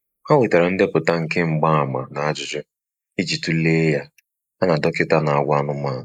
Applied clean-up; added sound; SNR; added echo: neural mask model Resemble Enhance denoiser.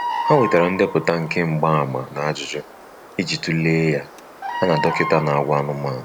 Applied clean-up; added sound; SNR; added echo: none; Bird vocalization, bird call, bird song; 9 dB; none.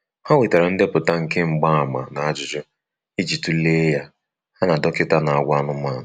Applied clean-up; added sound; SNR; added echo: none; none; none; none.